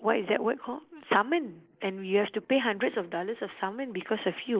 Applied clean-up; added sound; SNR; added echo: neural mask model Resemble Enhance denoiser.